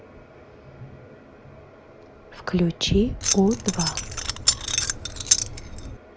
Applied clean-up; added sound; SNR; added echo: none; Keys jangling; -2 dB; none.